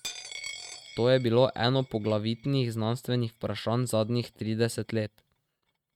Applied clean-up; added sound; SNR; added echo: neural mask model RNNoise.